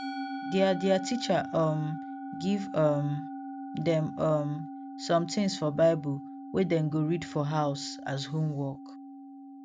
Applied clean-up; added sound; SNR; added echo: none; Musical instrument; 10 dB; none.